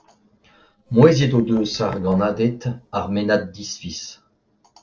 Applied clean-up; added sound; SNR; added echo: neural separator model SepFormer DNS4.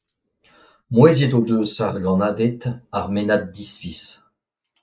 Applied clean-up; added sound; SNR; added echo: neural mask model Resemble Enhance denoiser.